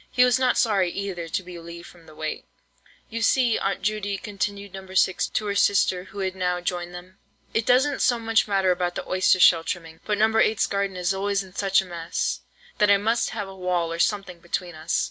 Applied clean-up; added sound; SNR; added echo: none; none; none; none.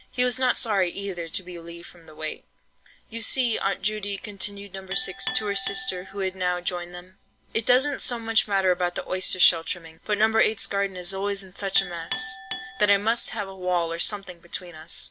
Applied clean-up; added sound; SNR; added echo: none; Chink, clink; 13 dB; none.